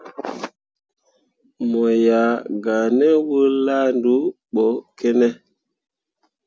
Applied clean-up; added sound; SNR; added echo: none; none; none; none.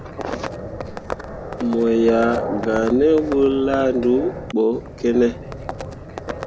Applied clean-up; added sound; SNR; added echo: none; Livestock, farm animals, working animals; 9 dB; none.